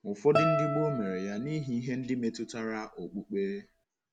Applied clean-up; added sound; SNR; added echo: none; Guitar; 3 dB; none.